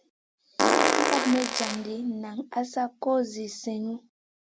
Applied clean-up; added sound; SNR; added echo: none; Fart; -5 dB; none.